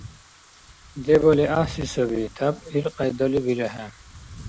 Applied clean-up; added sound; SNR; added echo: none; Wind / Rain; 18 dB; none.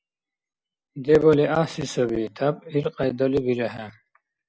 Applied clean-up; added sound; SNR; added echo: none; none; none; none.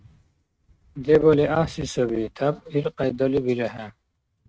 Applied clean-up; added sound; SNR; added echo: neural mask model RNNoise.